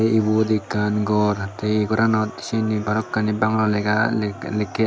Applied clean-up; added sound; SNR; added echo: none; Wind instrument, woodwind instrument + Crowd; 19 dB; none.